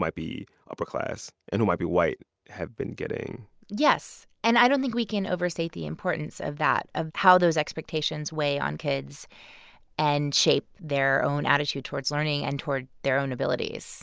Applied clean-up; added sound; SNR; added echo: none; none; none; none.